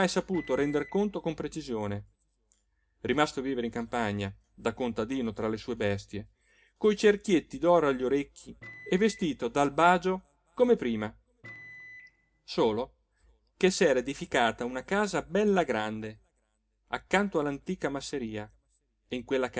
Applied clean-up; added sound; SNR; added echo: none; Microwave oven; 19 dB; reverberation time 0.3 s.